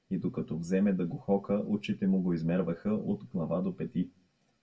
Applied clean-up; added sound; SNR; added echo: none; none; none; reverberation time 0.2 s.